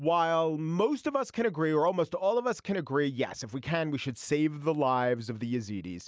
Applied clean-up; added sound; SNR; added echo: none; none; none; none.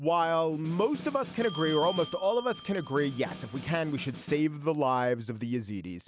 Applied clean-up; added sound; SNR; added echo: none; Bell + Snare drum; 13 dB; none.